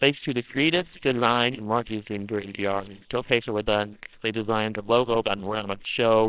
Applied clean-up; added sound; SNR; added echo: neural separator model SepFormer WHAMR!.